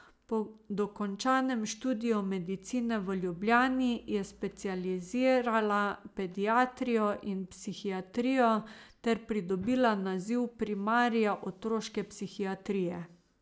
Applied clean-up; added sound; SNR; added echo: none; none; none; none.